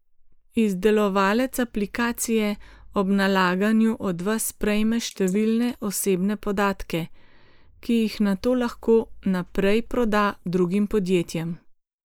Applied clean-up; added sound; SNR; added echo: neural mask model Resemble Enhance denoiser.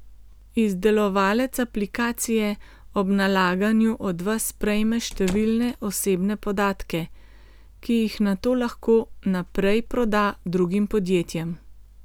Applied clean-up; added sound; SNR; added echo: none; Squeak / Slam / Wood; 15 dB; none.